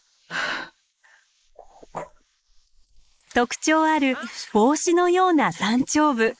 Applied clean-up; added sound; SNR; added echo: neural mask model Resemble Enhance denoiser.